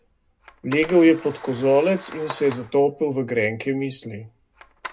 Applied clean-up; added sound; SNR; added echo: none; Camera; 19 dB; reverberation time 0.2 s.